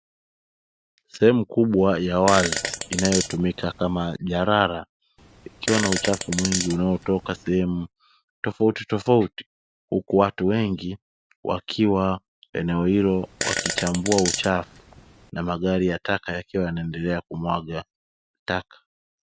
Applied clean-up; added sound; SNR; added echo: none; Fart; 6 dB; none.